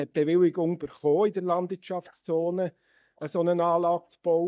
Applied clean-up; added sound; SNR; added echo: neural mask model DeepFilterNet 3.